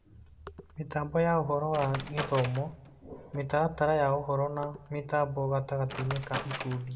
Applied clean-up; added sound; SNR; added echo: none; Wood; 12 dB; reverberation time 0.4 s.